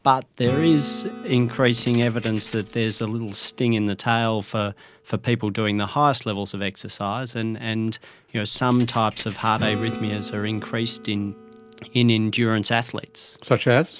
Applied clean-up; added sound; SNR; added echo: none; Keys jangling + Acoustic guitar / Strum; 13 dB; none.